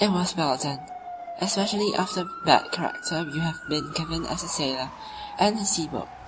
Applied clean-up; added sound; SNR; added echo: none; Motor vehicle (road) / Siren; 12 dB; none.